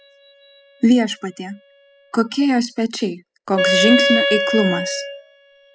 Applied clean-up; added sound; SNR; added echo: classical method spectral subtraction.